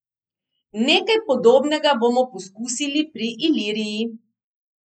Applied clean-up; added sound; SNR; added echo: neural mask model Resemble Enhance denoiser.